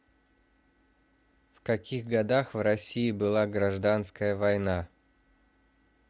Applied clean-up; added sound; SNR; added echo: none; none; none; none.